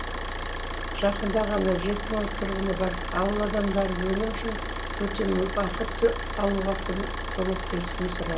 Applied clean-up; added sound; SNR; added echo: none; Idling / Car; 3 dB; reverberation time 0.2 s.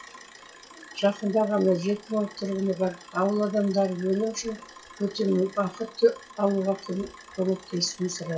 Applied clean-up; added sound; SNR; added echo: classical method WPE with log-MMSE.